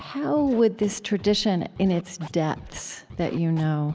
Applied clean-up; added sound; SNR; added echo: none; Scratching (performance technique); 20 dB; none.